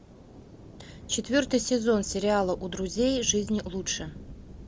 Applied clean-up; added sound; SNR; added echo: none; Thunder / Rain; 15 dB; none.